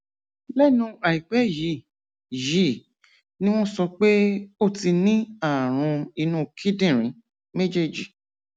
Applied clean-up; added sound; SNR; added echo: none; none; none; none.